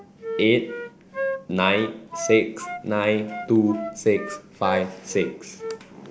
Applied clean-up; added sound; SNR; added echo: none; Wind instrument, woodwind instrument; 9 dB; none.